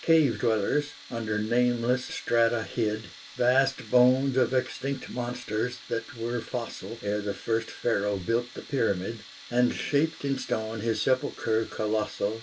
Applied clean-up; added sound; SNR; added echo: none; Tools; 20 dB; reverberation time 0.2 s.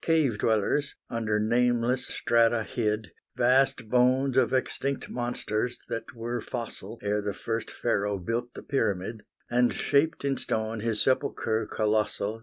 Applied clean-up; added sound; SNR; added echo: none; none; none; none.